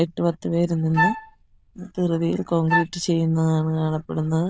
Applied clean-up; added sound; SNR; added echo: neural diffusion model UNIVERSE++.